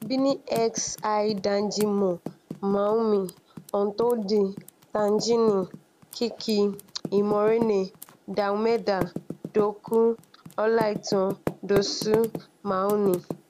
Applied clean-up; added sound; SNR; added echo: none; Typing; 12 dB; none.